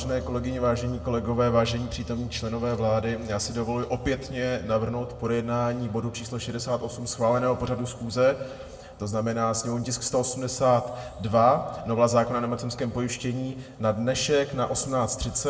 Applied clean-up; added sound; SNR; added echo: none; Piano; 19 dB; reverberation time 1.5 s.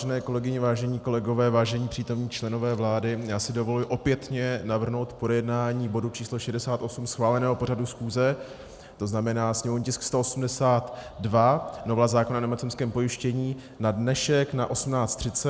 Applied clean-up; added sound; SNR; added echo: none; none; none; none.